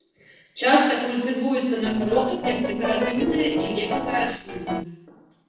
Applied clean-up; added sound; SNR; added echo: neural separator model SepFormer DNS4.